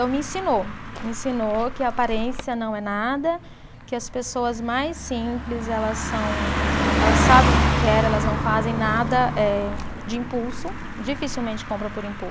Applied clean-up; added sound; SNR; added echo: none; Car passing by; 1 dB; none.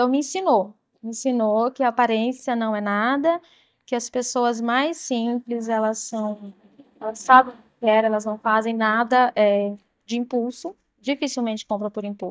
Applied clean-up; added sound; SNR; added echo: neural mask model DeepFilterNet 3.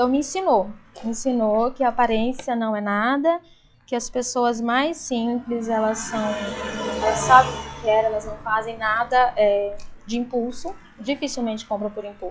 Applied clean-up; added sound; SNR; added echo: classical method log-MMSE.